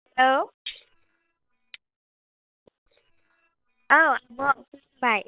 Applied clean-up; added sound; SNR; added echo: neural separator model SepFormer WHAM!.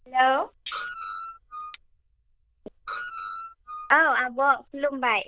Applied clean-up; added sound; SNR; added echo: neural diffusion model UNIVERSE++.